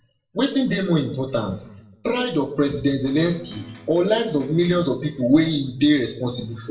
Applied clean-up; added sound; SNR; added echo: none; Electric guitar; 19 dB; reverberation time 0.6 s.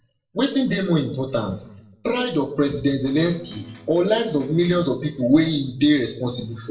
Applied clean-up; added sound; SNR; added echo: neural separator model SepFormer DNS4.